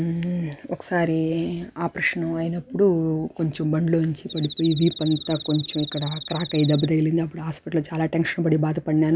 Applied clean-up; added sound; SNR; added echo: none; Cricket; 11 dB; none.